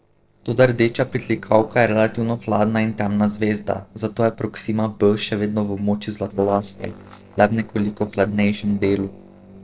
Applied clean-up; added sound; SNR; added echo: neural separator model SepFormer DNS4.